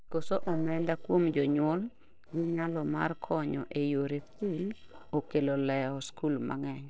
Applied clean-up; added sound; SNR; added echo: neural separator model SepFormer DNS4.